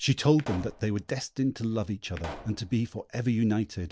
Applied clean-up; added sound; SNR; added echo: none; Explosion; 17 dB; none.